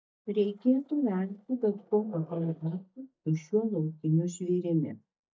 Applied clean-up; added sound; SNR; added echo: neural mask model DeepFilterNet 3.